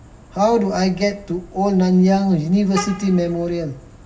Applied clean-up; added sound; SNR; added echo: none; Vehicle horn, car horn, honking; 18 dB; reverberation time 0.4 s.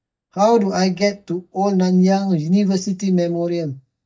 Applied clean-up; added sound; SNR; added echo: neural mask model DeepFilterNet 3.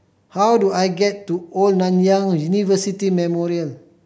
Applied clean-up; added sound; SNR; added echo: none; none; none; none.